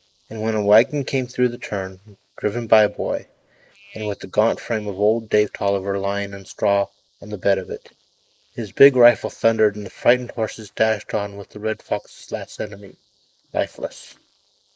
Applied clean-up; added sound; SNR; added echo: neural mask model Resemble Enhance denoiser.